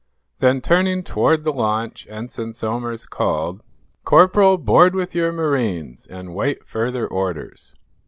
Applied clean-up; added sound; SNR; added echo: none; Bird vocalization, bird call, bird song; 19 dB; none.